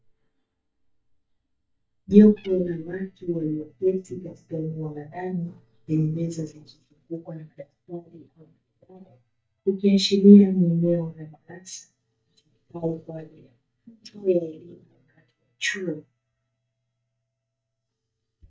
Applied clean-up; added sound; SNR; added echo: neural mask model DeepFilterNet 3.